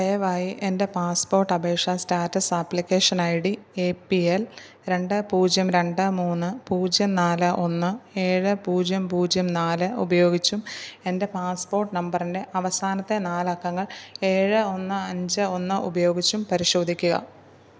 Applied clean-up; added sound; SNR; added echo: none; none; none; none.